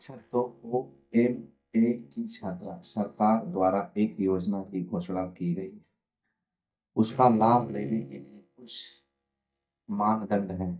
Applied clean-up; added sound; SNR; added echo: neural mask model DeepFilterNet 3.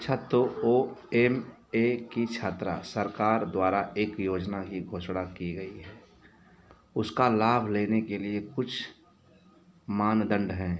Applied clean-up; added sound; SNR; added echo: none; none; none; none.